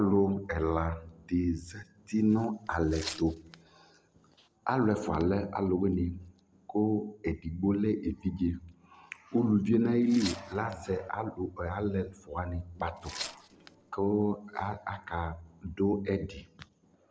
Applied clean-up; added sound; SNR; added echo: none; Tearing; 14 dB; none.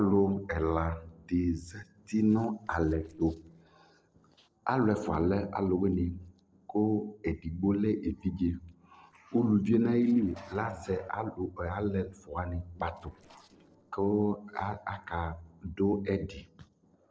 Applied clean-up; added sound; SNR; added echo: neural separator model SepFormer DNS4.